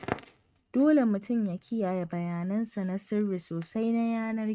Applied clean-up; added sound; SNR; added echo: neural mask model RNNoise.